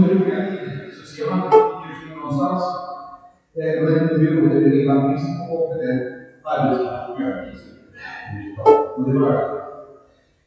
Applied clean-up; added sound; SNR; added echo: classical method WPE with log-MMSE.